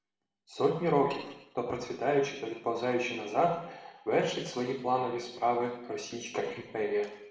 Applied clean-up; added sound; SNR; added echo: none; none; none; reverberation time 0.8 s.